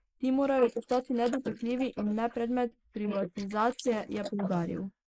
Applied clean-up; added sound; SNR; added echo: neural mask model Resemble Enhance denoiser.